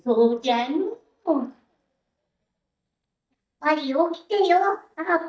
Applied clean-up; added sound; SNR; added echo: neural mask model DeepFilterNet 3.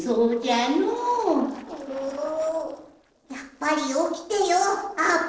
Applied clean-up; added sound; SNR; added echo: neural separator model SepFormer DNS4.